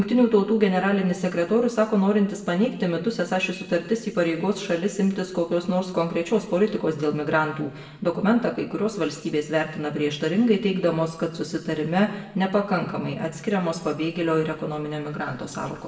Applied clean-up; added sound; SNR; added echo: none; none; none; reverberation time 1.0 s.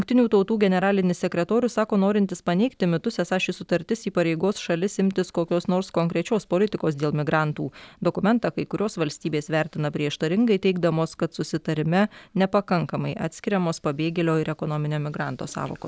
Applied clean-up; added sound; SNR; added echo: none; none; none; none.